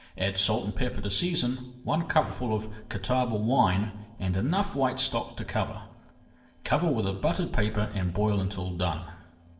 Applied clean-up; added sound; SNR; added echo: neural separator model SepFormer DNS4.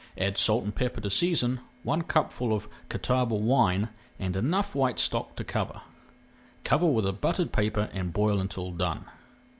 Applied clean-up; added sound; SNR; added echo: none; none; none; none.